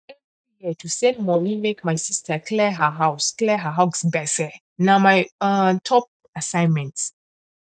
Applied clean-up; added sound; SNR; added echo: neural mask model DeepFilterNet 3.